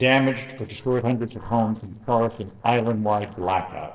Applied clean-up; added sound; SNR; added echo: neural separator model SepFormer DNS4.